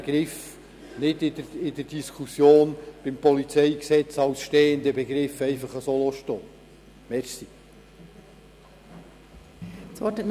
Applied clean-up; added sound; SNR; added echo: none; none; none; none.